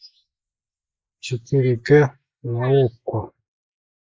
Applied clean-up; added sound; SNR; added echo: neural mask model Resemble Enhance denoiser.